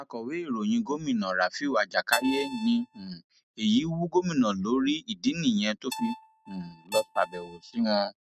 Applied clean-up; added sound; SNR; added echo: neural mask model RNNoise.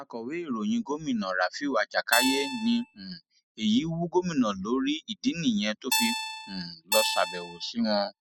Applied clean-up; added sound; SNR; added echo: classical method spectral subtraction.